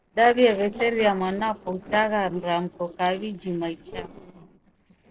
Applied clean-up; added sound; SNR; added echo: neural separator model SepFormer DNS4.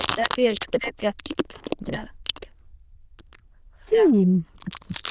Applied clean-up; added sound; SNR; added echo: neural diffusion model UNIVERSE++.